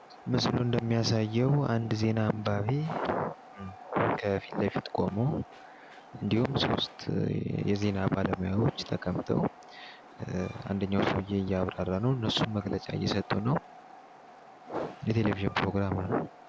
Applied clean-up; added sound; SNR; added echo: none; Train; 20 dB; none.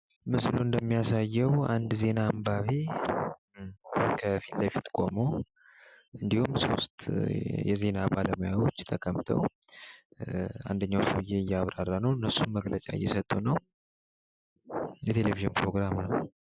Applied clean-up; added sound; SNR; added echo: none; none; none; none.